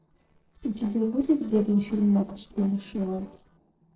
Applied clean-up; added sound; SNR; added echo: neural separator model SepFormer DNS4.